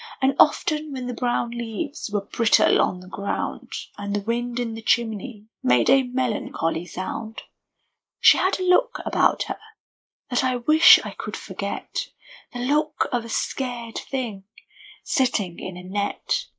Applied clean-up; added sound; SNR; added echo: neural mask model Resemble Enhance denoiser.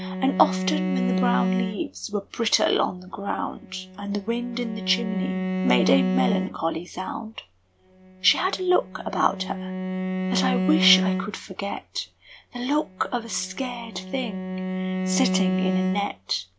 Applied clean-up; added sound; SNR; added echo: none; Bowed string instrument; 2 dB; none.